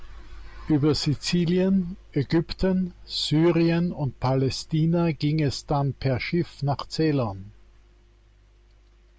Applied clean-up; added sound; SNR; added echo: none; none; none; none.